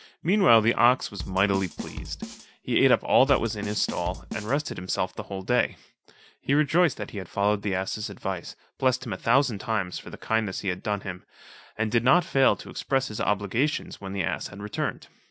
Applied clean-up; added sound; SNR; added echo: none; Bass drum / Snare drum / Drum kit; 11 dB; none.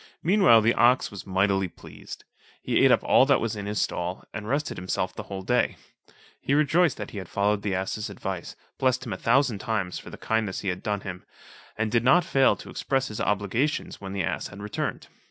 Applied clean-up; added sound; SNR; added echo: none; none; none; none.